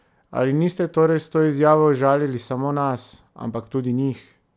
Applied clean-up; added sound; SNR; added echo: none; none; none; none.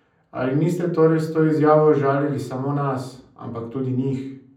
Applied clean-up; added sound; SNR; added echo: none; none; none; reverberation time 0.6 s.